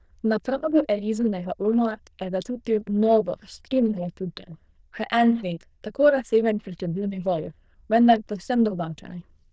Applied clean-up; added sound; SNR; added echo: neural diffusion model UNIVERSE++.